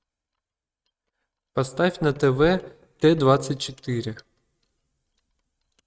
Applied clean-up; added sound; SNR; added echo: neural mask model RNNoise.